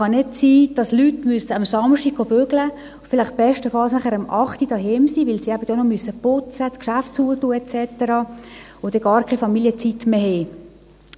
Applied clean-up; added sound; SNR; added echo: none; none; none; none.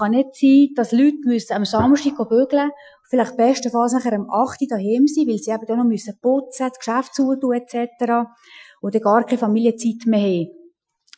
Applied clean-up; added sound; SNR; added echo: classical method Wiener filter.